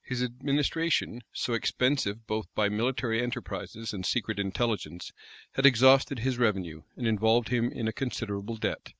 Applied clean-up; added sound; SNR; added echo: none; none; none; none.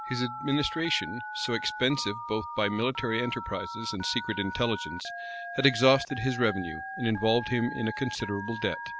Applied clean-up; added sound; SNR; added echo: none; Telephone; 9 dB; none.